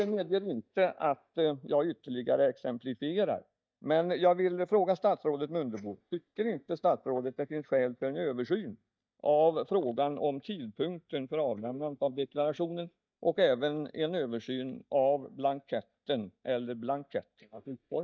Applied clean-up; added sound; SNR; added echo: neural mask model DeepFilterNet 3.